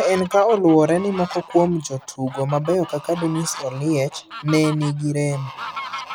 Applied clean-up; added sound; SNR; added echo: none; Fowl; 14 dB; none.